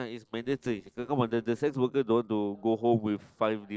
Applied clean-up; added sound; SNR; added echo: neural separator model SepFormer DNS4.